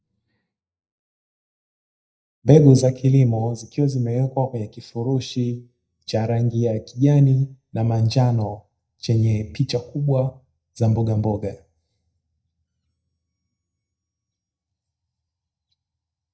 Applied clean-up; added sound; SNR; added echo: neural mask model DeepFilterNet 3.